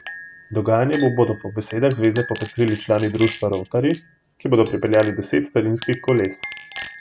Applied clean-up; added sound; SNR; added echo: none; Chink, clink; 12 dB; none.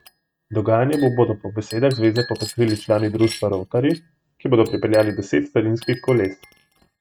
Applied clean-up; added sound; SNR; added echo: neural mask model RNNoise.